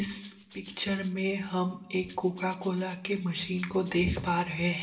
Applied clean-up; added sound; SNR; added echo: none; Rattle (instrument); 11 dB; reverberation time 0.6 s.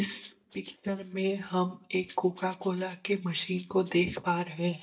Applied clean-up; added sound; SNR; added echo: neural mask model DeepFilterNet 3.